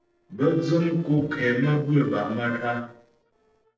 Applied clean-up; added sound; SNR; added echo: neural separator model SepFormer DNS4.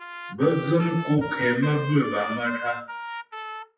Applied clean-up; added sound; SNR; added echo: classical method WPE with log-MMSE.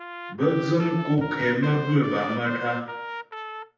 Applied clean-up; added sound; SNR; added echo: none; Trumpet; 10 dB; reverberation time 0.9 s.